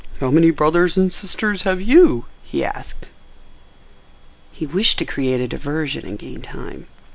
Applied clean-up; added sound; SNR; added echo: none; none; none; none.